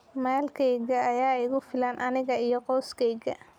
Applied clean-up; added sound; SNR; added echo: none; none; none; none.